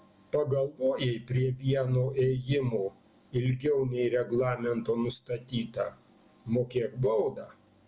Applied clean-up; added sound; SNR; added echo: none; none; none; none.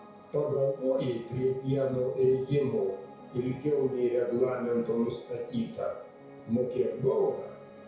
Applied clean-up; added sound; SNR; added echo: none; Piano; 19 dB; reverberation time 0.6 s.